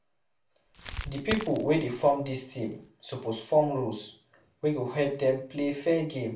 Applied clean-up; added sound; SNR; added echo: none; Crackle; 12 dB; reverberation time 0.3 s.